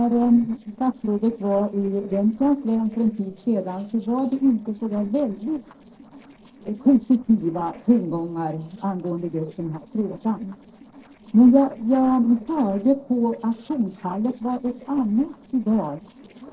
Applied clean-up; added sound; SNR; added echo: neural separator model SepFormer DNS4.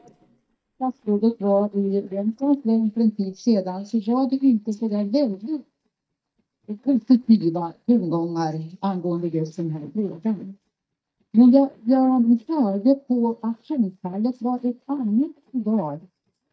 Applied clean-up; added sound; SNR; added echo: neural mask model DeepFilterNet 3.